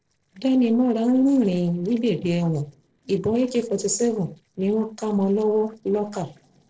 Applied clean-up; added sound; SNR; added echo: neural separator model SepFormer DNS4.